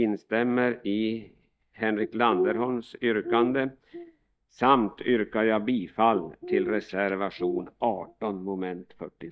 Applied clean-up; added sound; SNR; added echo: neural mask model DeepFilterNet 3.